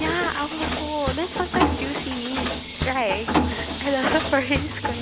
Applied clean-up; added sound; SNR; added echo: none; Mechanisms; 0 dB; none.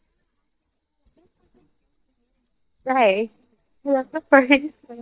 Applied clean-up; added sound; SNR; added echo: neural mask model DeepFilterNet 3.